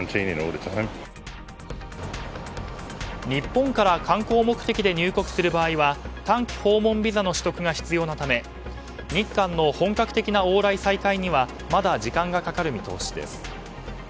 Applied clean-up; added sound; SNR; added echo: none; none; none; none.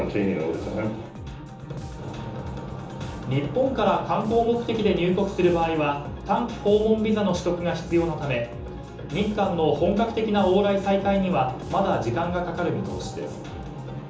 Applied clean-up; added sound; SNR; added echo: none; Bass guitar; 15 dB; reverberation time 1.2 s.